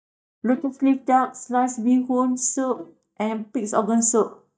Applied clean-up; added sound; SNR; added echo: neural mask model DeepFilterNet 3.